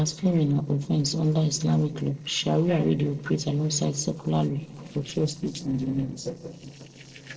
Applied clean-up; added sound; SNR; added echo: neural separator model SepFormer DNS4.